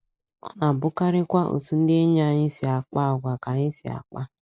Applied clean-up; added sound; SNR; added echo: neural mask model Resemble Enhance denoiser.